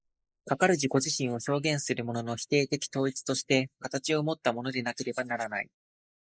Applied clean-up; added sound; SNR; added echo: neural mask model Resemble Enhance denoiser.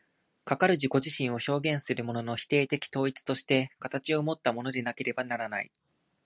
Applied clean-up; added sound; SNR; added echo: none; none; none; none.